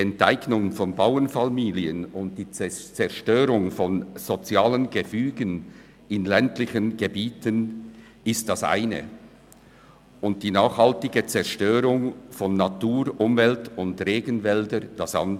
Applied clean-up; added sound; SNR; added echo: none; none; none; none.